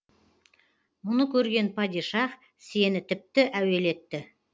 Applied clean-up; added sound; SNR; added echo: none; none; none; none.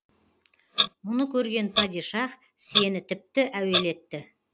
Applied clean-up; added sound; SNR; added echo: none; Clock; 2 dB; none.